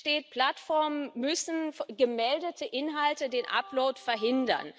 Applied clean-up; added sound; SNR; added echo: none; Organ; 19 dB; none.